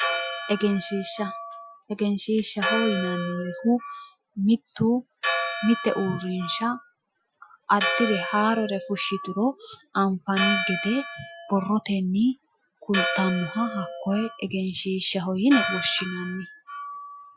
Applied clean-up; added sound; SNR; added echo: classical method Wiener filter.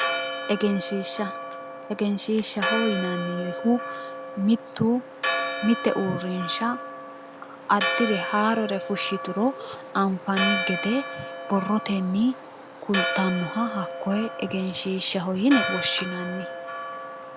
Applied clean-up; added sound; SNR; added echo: none; Church bell; 5 dB; none.